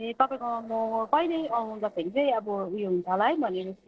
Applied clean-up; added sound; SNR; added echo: neural separator model SepFormer DNS4.